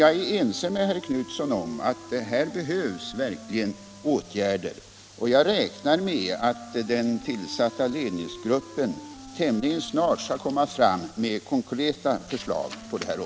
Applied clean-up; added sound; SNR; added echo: none; Wind instrument, woodwind instrument; 18 dB; none.